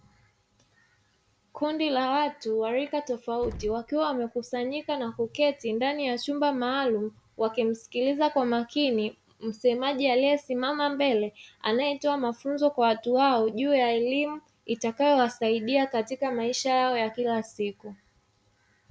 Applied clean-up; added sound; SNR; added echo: none; Explosion; 17 dB; none.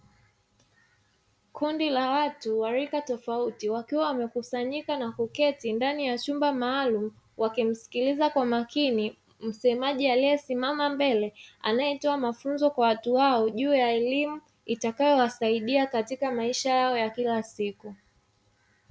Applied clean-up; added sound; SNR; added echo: none; none; none; none.